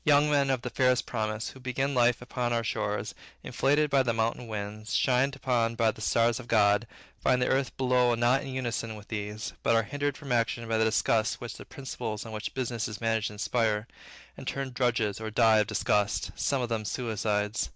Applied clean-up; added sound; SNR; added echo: none; none; none; none.